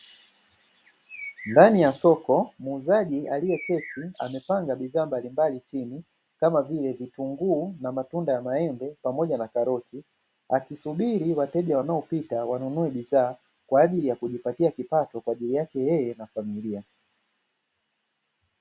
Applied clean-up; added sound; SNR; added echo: none; Bird; 17 dB; none.